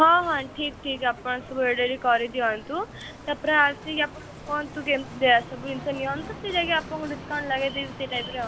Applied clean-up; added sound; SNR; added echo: none; Bicycle; 15 dB; none.